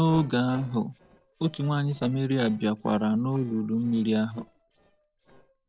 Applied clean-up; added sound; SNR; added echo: neural separator model SepFormer DNS4.